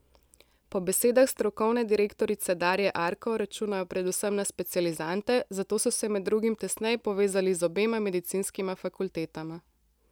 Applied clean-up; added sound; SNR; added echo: none; none; none; none.